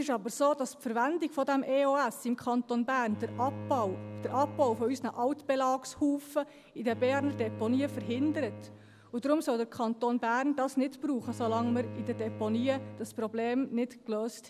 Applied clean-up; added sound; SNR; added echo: none; Bowed string instrument; 13 dB; none.